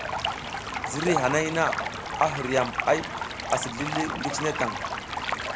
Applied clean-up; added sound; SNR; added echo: none; Stream; 2 dB; none.